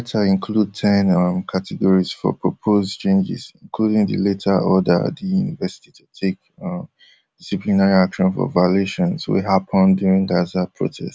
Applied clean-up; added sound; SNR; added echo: none; none; none; none.